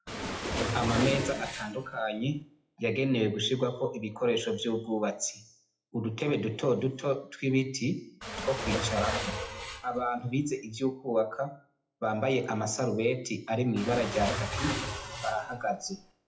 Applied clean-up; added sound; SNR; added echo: classical method WPE with log-MMSE.